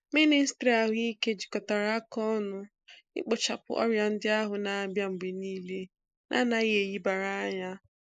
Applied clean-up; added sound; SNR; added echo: neural mask model Resemble Enhance denoiser.